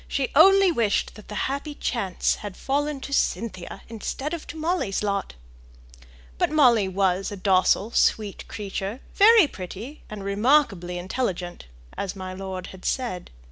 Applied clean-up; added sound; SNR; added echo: none; none; none; none.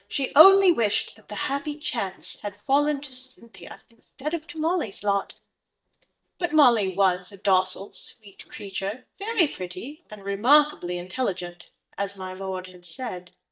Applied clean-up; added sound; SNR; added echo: neural mask model DeepFilterNet 3.